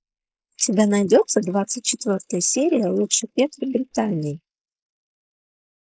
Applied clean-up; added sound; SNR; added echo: neural mask model Resemble Enhance denoiser.